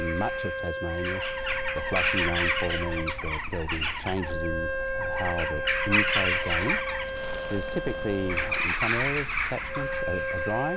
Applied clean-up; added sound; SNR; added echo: none; Bird vocalization, bird call, bird song / Crow + Wind instrument, woodwind instrument; -4 dB; none.